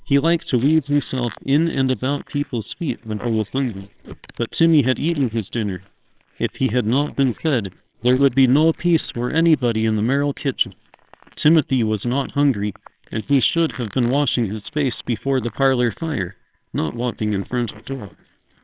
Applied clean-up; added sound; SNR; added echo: neural separator model SepFormer WHAMR!.